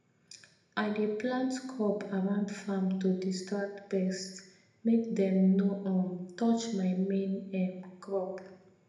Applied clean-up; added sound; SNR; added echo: none; none; none; reverberation time 0.8 s.